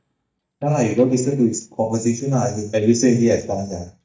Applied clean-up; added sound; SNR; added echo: neural mask model DeepFilterNet 3.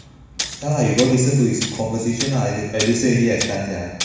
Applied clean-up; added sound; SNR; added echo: none; Tools; 11 dB; reverberation time 1.1 s.